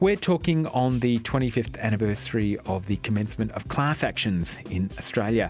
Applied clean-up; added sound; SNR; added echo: none; none; none; none.